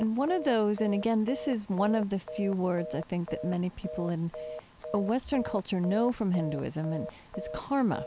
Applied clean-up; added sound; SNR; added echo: none; Telephone; 11 dB; none.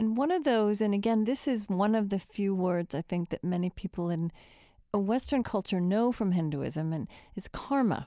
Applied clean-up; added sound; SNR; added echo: none; none; none; none.